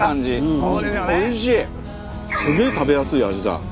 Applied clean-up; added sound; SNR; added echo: none; Traffic noise, roadway noise; 14 dB; none.